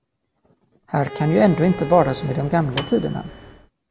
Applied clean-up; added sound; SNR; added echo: none; Microwave oven + Bowed string instrument; 12 dB; none.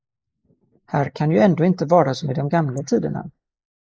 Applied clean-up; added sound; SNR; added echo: neural mask model Resemble Enhance denoiser.